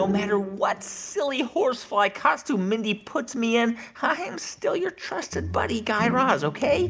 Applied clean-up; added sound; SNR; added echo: none; none; none; none.